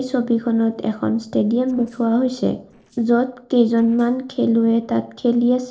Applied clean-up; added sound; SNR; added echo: neural separator model SepFormer DNS4.